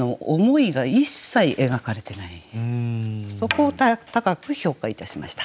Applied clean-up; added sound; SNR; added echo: none; none; none; none.